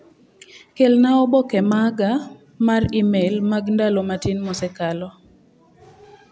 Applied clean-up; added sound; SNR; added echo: none; none; none; none.